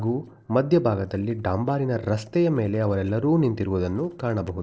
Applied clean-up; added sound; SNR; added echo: neural separator model SepFormer DNS4.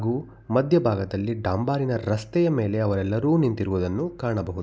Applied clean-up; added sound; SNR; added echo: none; none; none; none.